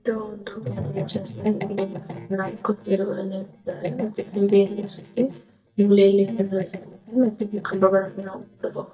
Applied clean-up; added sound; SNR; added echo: neural mask model DeepFilterNet 3.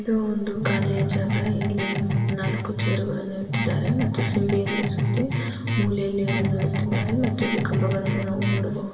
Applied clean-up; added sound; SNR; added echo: none; Guitar; -1 dB; reverberation time 2.4 s.